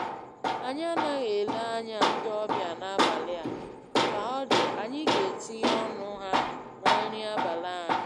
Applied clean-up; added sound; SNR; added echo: none; Tools; -4 dB; none.